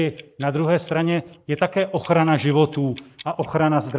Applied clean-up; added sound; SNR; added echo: neural mask model Resemble Enhance denoiser.